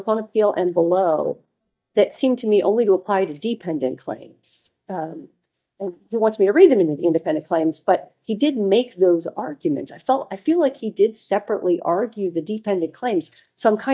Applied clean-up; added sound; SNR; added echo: neural mask model DeepFilterNet 3.